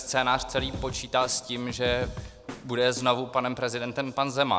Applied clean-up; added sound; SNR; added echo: none; Snare drum / Drum kit; 11 dB; none.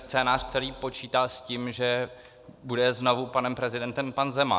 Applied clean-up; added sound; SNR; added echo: none; none; none; none.